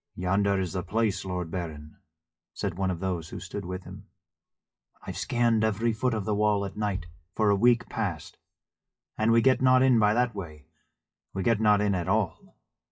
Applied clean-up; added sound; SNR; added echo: classical method WPE with log-MMSE.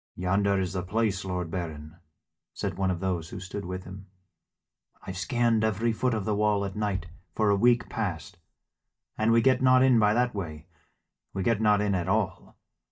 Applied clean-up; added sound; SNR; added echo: neural mask model DeepFilterNet 3.